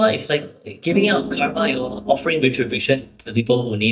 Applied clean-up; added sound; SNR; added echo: neural mask model DeepFilterNet 3.